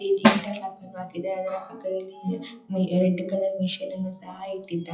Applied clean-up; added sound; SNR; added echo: classical method WPE with log-MMSE.